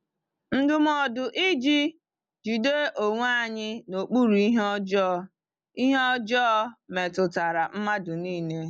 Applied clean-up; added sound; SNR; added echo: none; none; none; none.